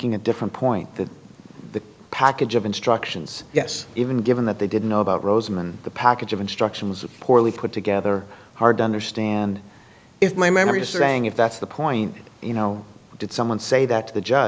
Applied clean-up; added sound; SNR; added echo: none; none; none; none.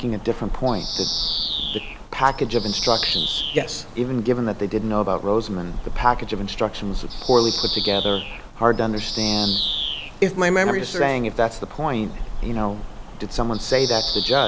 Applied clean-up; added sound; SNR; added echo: none; Bird vocalization, bird call, bird song; 5 dB; none.